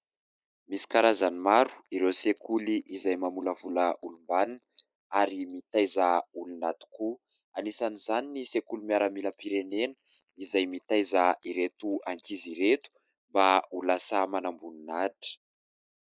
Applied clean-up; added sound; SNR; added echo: neural mask model Resemble Enhance denoiser.